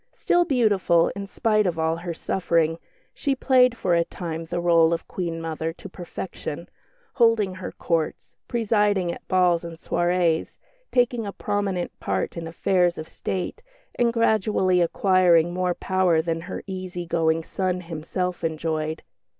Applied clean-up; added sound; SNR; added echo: none; none; none; none.